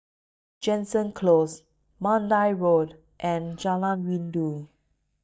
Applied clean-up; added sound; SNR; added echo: neural mask model DeepFilterNet 3.